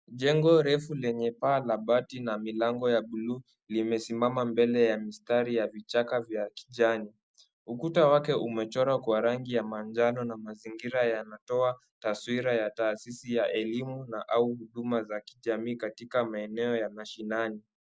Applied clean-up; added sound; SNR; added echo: none; none; none; none.